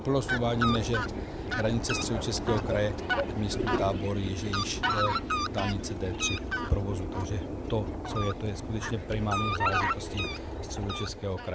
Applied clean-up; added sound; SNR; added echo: none; Fowl; 0 dB; none.